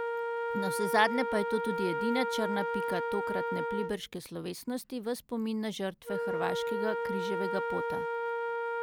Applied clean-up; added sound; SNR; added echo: none; Wind instrument, woodwind instrument; 0 dB; none.